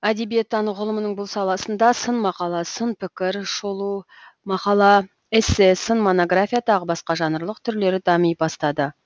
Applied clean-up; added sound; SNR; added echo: none; none; none; none.